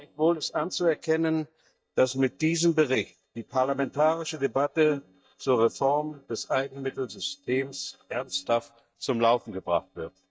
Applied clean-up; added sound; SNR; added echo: neural mask model DeepFilterNet 3.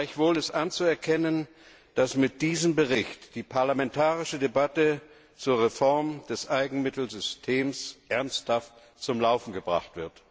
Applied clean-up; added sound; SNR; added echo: none; none; none; none.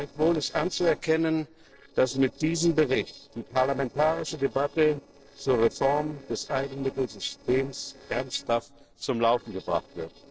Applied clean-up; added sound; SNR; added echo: neural separator model SepFormer DNS4.